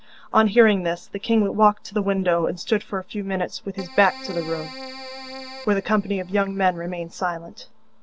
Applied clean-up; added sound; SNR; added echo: none; Keyboard (musical); 15 dB; none.